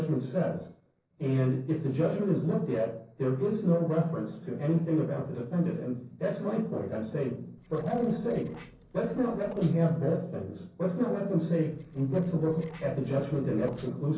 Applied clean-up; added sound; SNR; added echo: neural separator model SepFormer DNS4.